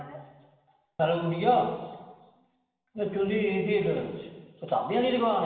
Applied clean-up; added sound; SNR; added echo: none; none; none; reverberation time 1.2 s.